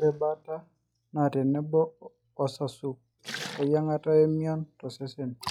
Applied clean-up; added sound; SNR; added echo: classical method log-MMSE.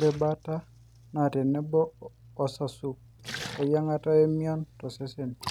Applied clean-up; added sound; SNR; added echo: none; Splash, splatter; 16 dB; none.